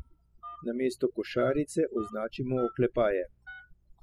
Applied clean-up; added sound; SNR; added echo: classical method spectral subtraction.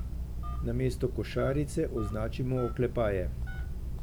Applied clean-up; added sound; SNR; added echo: none; Telephone; 3 dB; none.